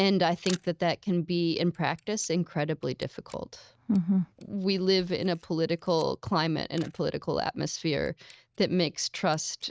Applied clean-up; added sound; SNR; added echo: neural mask model RNNoise.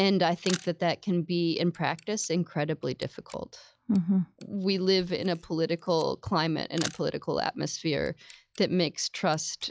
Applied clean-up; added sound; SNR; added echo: classical method log-MMSE.